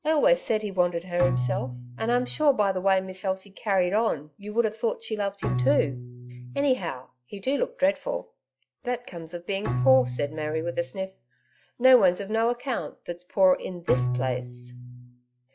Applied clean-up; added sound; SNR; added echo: classical method log-MMSE.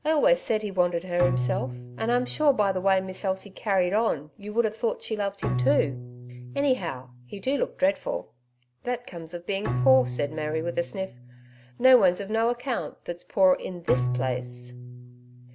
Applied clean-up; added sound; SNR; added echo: none; Bowed string instrument; 8 dB; none.